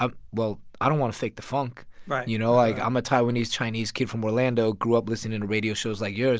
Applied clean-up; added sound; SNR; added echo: none; none; none; none.